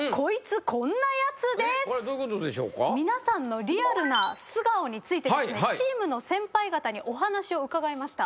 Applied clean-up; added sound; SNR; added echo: none; none; none; none.